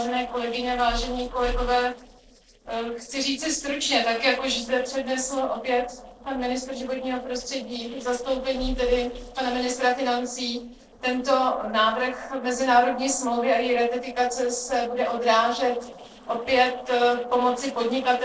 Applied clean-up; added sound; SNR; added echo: neural separator model SepFormer DNS4.